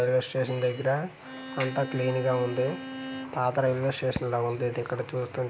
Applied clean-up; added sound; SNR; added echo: none; Bowed string instrument; 11 dB; none.